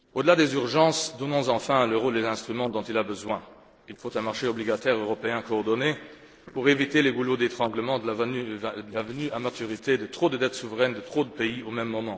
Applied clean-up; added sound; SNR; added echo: neural separator model SepFormer DNS4.